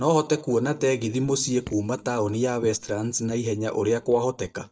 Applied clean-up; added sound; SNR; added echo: neural mask model DeepFilterNet 3.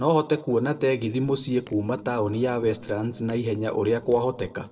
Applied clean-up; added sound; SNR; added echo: neural separator model SepFormer DNS4.